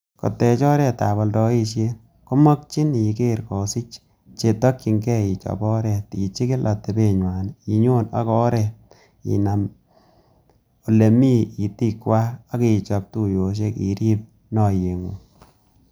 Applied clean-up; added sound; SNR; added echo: none; none; none; none.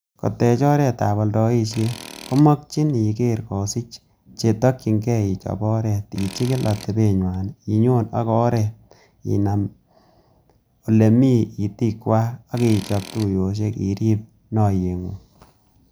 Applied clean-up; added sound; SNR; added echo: none; Tools; 19 dB; none.